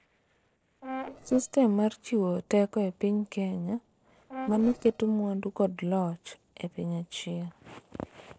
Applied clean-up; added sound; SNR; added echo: neural separator model SepFormer DNS4.